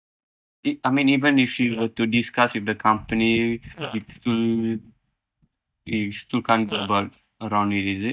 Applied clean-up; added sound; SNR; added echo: neural mask model DeepFilterNet 3.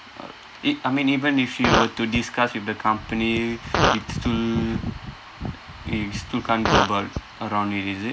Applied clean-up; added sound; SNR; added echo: none; Fart; 2 dB; none.